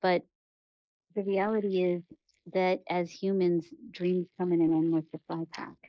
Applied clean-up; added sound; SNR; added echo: neural mask model Resemble Enhance denoiser.